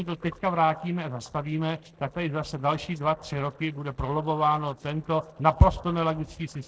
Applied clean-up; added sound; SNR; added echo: neural separator model SepFormer DNS4.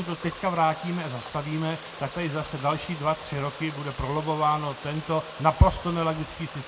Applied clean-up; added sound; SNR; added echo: none; Water; 12 dB; reverberation time 0.7 s.